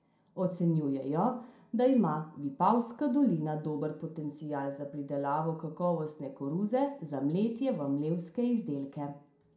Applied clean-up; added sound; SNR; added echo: none; none; none; reverberation time 0.4 s.